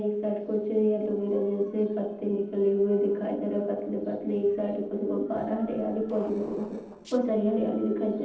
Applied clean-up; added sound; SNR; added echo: neural separator model SepFormer DNS4.